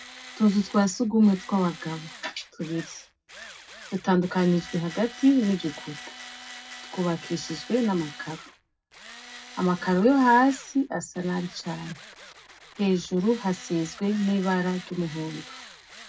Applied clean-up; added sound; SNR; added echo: none; Tools; 18 dB; reverberation time 0.4 s.